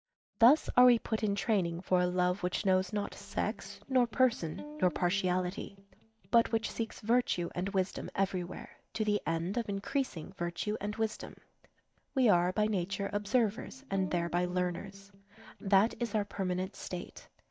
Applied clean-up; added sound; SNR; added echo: neural mask model DeepFilterNet 3.